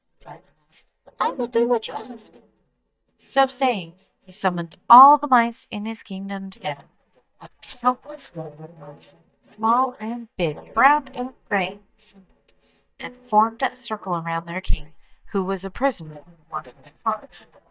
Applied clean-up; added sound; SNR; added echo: neural mask model DeepFilterNet 3.